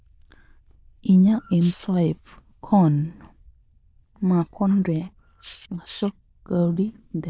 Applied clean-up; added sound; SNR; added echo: neural diffusion model UNIVERSE++.